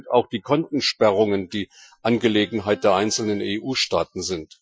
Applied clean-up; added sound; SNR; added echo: classical method Wiener filter.